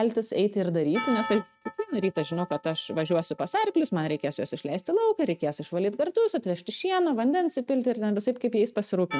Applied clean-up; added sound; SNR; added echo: neural mask model RNNoise.